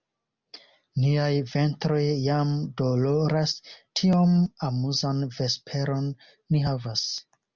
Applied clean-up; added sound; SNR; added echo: none; none; none; none.